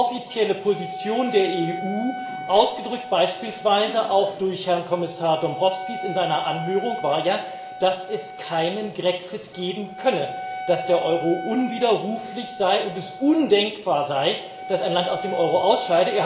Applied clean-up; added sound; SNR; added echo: none; Wind instrument, woodwind instrument; 11 dB; reverberation time 0.9 s.